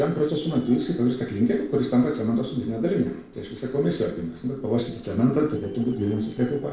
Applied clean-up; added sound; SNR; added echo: neural separator model SepFormer DNS4.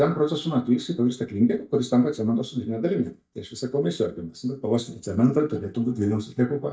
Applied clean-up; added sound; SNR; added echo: neural mask model DeepFilterNet 3.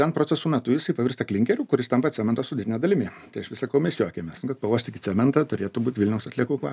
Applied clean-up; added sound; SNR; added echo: none; none; none; none.